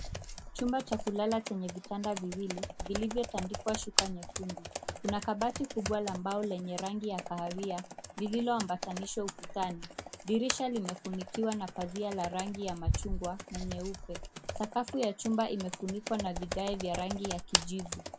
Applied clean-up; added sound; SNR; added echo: none; Computer keyboard; 4 dB; none.